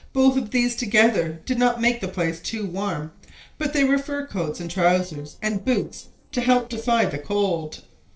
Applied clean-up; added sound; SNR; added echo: neural separator model SepFormer DNS4.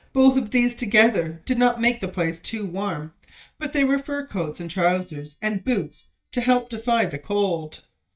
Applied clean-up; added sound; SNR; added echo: neural mask model DeepFilterNet 3.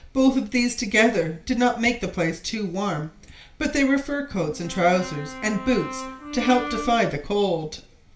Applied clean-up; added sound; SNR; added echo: none; Brass instrument; 11 dB; reverberation time 0.4 s.